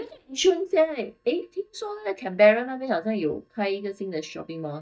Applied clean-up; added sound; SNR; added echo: neural mask model DeepFilterNet 3.